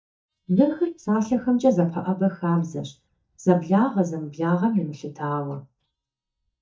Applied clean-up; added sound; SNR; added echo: neural mask model DeepFilterNet 3.